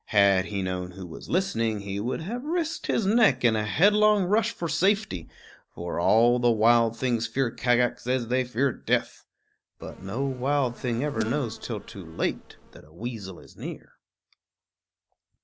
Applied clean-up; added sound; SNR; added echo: none; Insect; 13 dB; none.